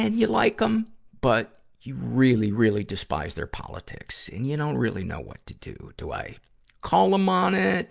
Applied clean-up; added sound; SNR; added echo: none; none; none; none.